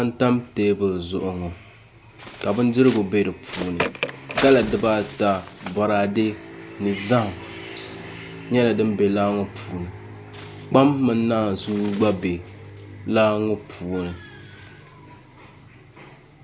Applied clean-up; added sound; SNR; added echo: none; Bird; 13 dB; none.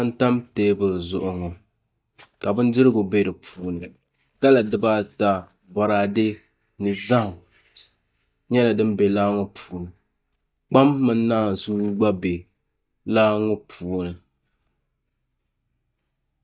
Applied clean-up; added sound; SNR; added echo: neural mask model DeepFilterNet 3.